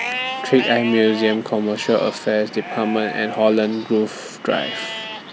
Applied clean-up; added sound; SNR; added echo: none; Livestock, farm animals, working animals; 10 dB; none.